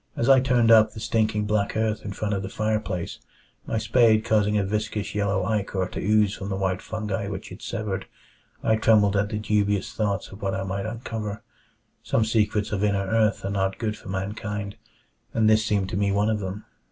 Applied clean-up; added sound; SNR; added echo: none; none; none; none.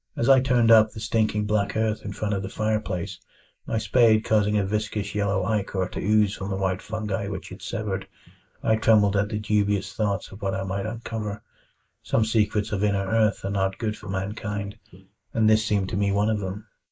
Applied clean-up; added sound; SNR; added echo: neural mask model Resemble Enhance denoiser.